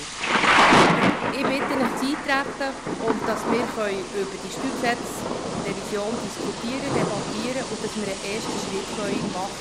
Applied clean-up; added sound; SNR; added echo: none; Thunder / Rain; -4 dB; none.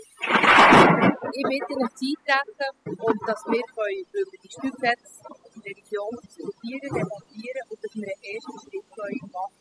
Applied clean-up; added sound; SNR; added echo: classical method spectral subtraction.